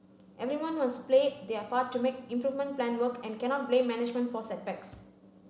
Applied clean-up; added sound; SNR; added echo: none; none; none; none.